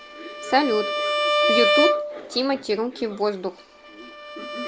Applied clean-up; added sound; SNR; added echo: none; Bowed string instrument; -1 dB; none.